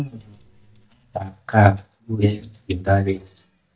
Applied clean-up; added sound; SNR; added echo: neural mask model DeepFilterNet 3.